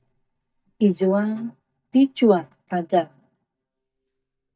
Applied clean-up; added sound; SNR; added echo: neural mask model DeepFilterNet 3.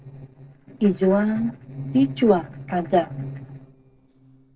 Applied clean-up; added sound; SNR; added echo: neural separator model SepFormer DNS4.